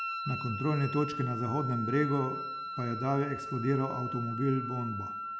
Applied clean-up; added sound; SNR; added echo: none; Wind instrument, woodwind instrument; 6 dB; none.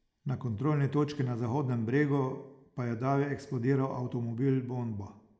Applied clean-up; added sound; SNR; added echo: neural mask model Resemble Enhance denoiser.